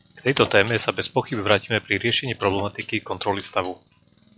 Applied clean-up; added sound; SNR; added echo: classical method log-MMSE.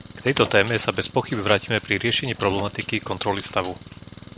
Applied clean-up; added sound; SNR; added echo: none; Engine + Keys jangling; 14 dB; none.